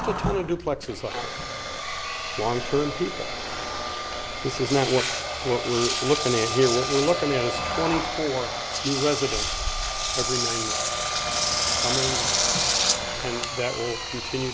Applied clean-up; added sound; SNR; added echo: none; Engine; 0 dB; none.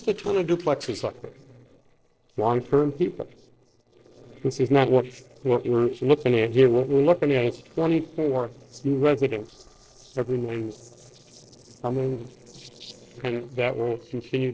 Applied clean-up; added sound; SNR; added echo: neural separator model SepFormer DNS4.